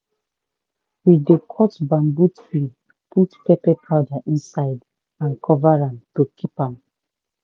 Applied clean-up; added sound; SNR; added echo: none; none; none; none.